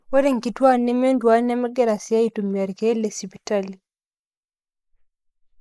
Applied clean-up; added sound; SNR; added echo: neural mask model Resemble Enhance denoiser.